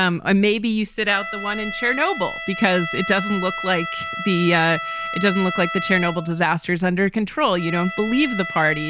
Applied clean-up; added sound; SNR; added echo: none; Bowed string instrument; 9 dB; none.